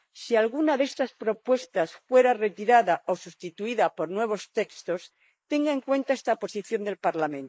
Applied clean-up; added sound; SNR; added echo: neural mask model Resemble Enhance denoiser.